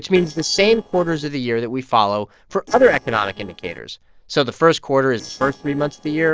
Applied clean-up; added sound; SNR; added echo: neural separator model SepFormer DNS4.